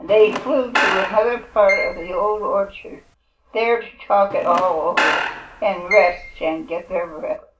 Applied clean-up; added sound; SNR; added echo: none; Squeak / Screech; 6 dB; reverberation time 0.1 s.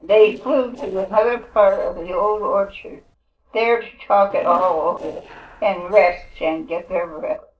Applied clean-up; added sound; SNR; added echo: neural separator model SepFormer DNS4.